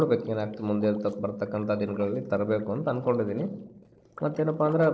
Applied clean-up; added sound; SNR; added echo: neural separator model SepFormer DNS4.